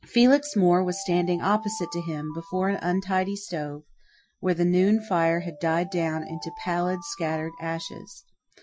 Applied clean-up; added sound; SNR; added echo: classical method Wiener filter.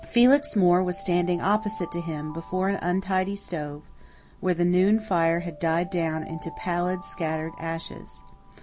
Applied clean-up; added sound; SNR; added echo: none; Alarm; 18 dB; none.